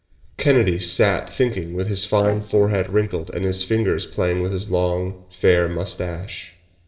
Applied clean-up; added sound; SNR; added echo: neural separator model SepFormer DNS4.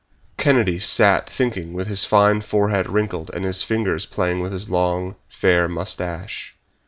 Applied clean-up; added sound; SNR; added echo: none; none; none; none.